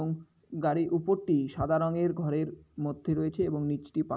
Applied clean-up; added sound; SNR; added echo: none; none; none; none.